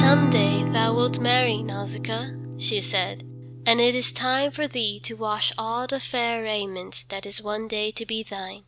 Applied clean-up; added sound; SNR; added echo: none; Acoustic guitar / Strum; 3 dB; none.